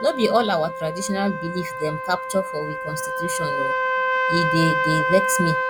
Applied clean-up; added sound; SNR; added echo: none; Trumpet; 0 dB; none.